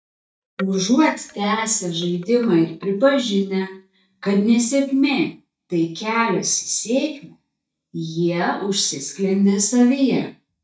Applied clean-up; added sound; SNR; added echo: neural mask model DeepFilterNet 3.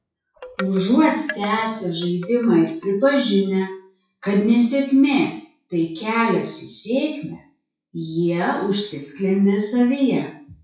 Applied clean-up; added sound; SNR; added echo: classical method WPE with log-MMSE.